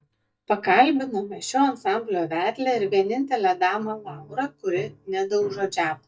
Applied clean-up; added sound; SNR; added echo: neural mask model DeepFilterNet 3.